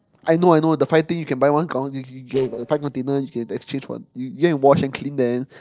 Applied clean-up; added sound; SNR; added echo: neural separator model SepFormer DNS4.